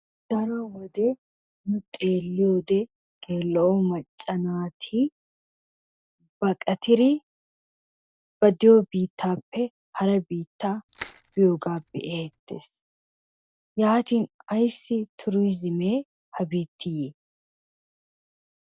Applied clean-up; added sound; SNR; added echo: none; Crushing; 19 dB; none.